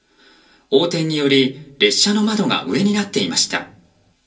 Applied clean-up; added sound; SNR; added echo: none; none; none; reverberation time 0.3 s.